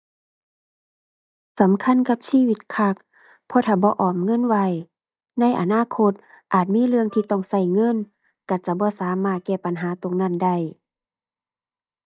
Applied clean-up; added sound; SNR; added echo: neural mask model DeepFilterNet 3.